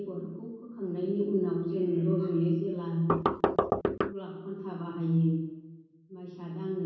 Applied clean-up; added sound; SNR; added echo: none; Knock; -3 dB; reverberation time 1.2 s.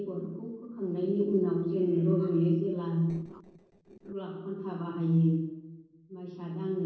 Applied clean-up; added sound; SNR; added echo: neural separator model SepFormer DNS4.